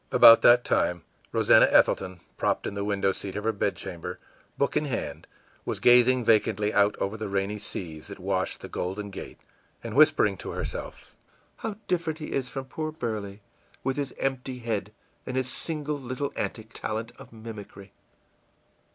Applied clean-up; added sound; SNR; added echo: none; none; none; none.